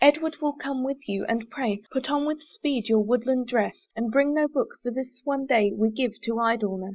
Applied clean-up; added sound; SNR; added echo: none; none; none; none.